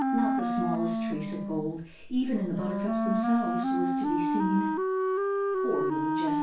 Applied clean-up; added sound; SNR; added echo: none; Wind instrument, woodwind instrument; -4 dB; reverberation time 0.3 s.